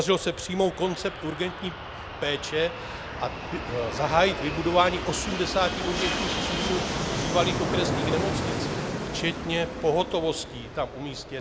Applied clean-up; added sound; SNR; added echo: none; Fixed-wing aircraft, airplane; 3 dB; none.